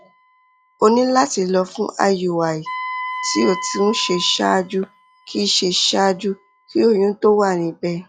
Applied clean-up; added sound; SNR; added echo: classical method log-MMSE.